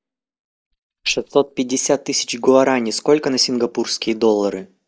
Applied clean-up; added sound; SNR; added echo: neural mask model DeepFilterNet 3.